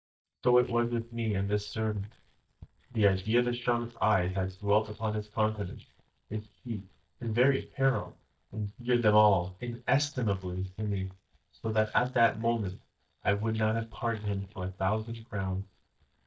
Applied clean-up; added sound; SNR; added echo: neural mask model DeepFilterNet 3.